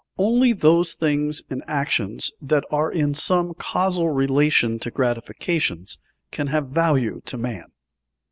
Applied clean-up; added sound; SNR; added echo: none; none; none; none.